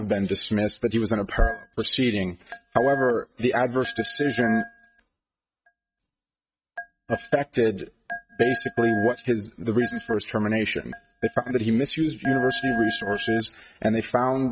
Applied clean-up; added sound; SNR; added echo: neural mask model RNNoise.